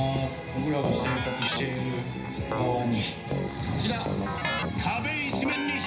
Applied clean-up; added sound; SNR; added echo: none; Keyboard (musical); 4 dB; reverberation time 0.9 s.